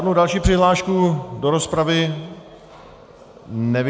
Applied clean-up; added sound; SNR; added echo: none; none; none; none.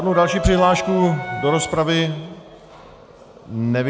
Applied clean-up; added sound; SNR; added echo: none; Wind instrument, woodwind instrument; 8 dB; none.